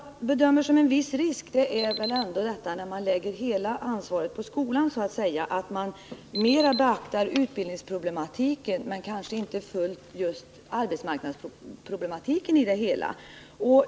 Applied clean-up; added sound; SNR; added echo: none; Alarm; 10 dB; none.